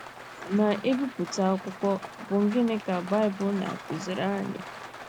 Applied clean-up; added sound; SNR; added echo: none; Rain; 13 dB; none.